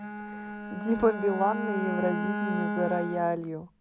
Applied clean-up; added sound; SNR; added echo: none; Bowed string instrument; 3 dB; none.